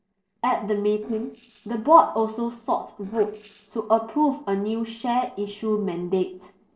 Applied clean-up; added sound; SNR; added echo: neural separator model SepFormer DNS4.